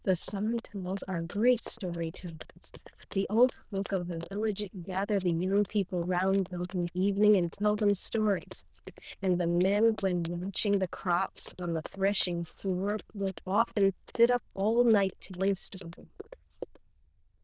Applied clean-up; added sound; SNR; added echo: neural diffusion model UNIVERSE++.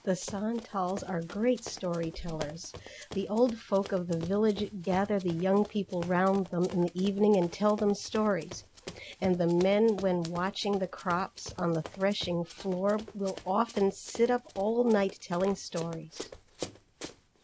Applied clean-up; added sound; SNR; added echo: none; Run; 17 dB; none.